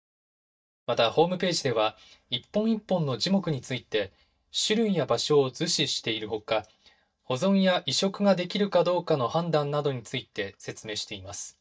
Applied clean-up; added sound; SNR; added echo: neural mask model DeepFilterNet 3.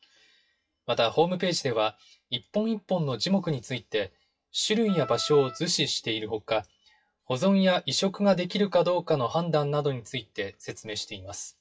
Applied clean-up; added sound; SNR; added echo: classical method WPE with log-MMSE.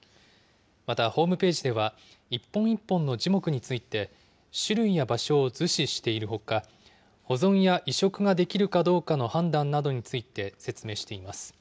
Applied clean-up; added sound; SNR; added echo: none; none; none; none.